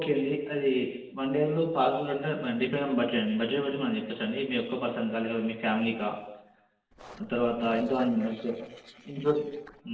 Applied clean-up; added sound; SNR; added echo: neural separator model SepFormer DNS4.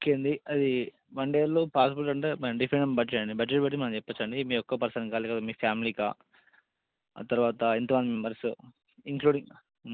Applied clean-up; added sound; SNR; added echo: none; none; none; none.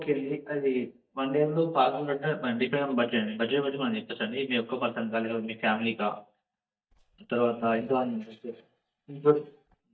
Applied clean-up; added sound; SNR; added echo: neural mask model DeepFilterNet 3.